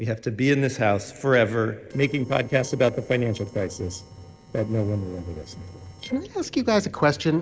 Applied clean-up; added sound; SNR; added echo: neural separator model SepFormer DNS4.